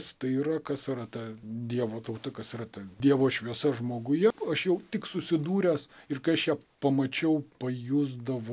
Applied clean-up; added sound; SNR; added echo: none; none; none; none.